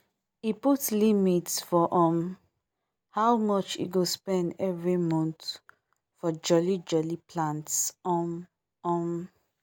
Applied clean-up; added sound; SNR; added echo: none; none; none; none.